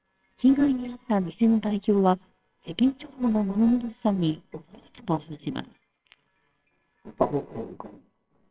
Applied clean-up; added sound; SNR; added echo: neural separator model SepFormer WHAMR!.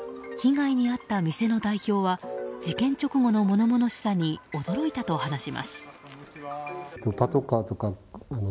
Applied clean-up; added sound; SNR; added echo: none; none; none; none.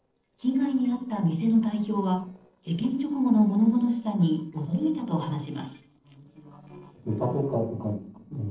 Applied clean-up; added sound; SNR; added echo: neural separator model SepFormer DNS4.